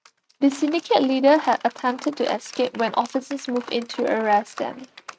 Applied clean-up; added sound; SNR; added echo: neural mask model RNNoise.